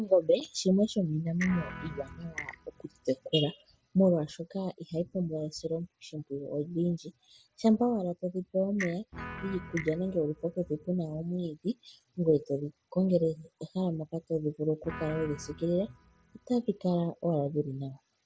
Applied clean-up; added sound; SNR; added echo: none; Guitar + Clock; 13 dB; none.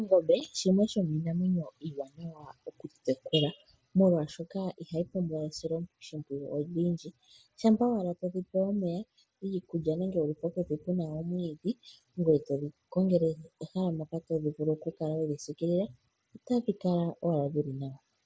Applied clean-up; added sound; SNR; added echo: none; none; none; none.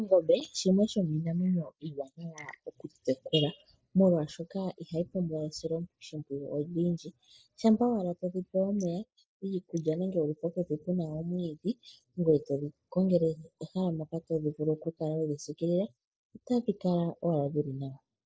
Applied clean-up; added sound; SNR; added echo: neural mask model Resemble Enhance denoiser.